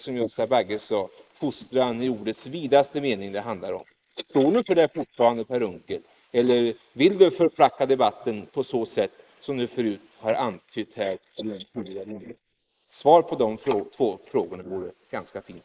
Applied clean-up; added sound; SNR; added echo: neural mask model Resemble Enhance denoiser.